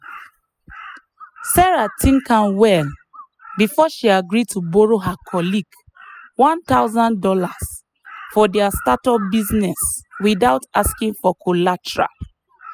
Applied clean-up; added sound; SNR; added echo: classical method spectral subtraction.